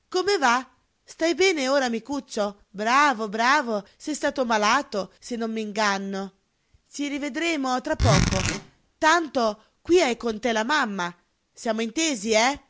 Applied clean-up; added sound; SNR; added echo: none; Zipper (clothing); -1 dB; none.